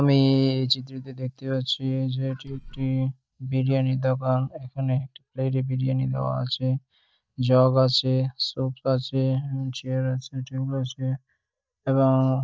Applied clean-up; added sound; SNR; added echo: neural mask model DeepFilterNet 3.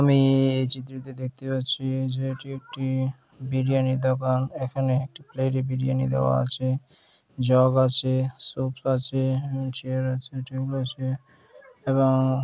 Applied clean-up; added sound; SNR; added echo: none; none; none; none.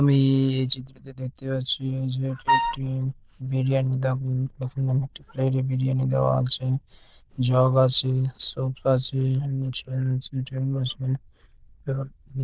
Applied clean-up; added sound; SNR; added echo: neural diffusion model UNIVERSE++.